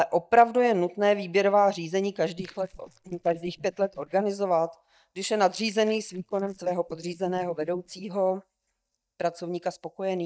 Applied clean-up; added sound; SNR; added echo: neural mask model DeepFilterNet 3.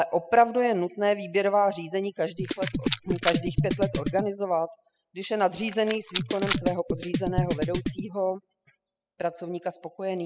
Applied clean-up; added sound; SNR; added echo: classical method spectral subtraction.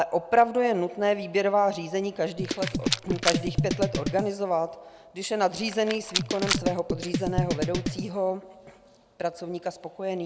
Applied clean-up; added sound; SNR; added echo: none; Drum kit + Rattle; 1 dB; none.